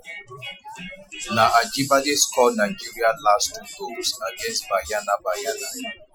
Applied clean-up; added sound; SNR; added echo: classical method Wiener filter.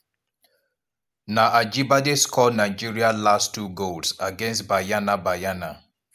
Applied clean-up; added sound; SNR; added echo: none; none; none; none.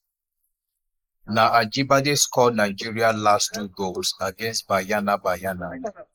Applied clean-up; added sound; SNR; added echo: neural mask model Resemble Enhance denoiser.